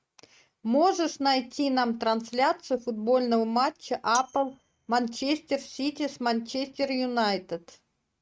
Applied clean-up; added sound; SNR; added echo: neural mask model RNNoise.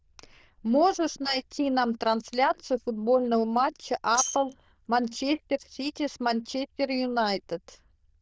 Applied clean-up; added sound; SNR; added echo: neural diffusion model UNIVERSE++.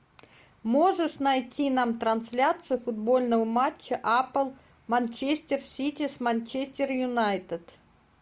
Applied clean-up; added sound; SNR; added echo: none; none; none; none.